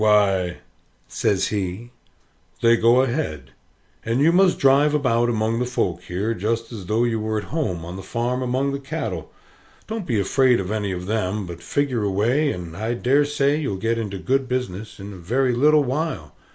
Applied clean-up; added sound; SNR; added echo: none; none; none; none.